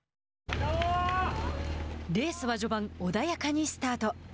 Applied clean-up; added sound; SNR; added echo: none; none; none; none.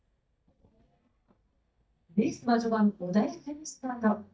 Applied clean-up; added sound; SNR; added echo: neural mask model DeepFilterNet 3.